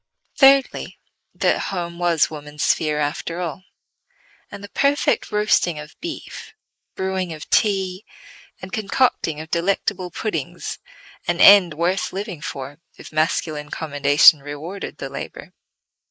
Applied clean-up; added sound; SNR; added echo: neural mask model Resemble Enhance denoiser.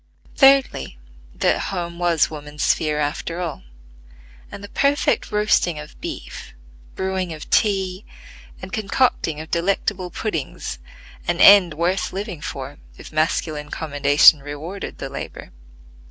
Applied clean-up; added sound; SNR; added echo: none; none; none; none.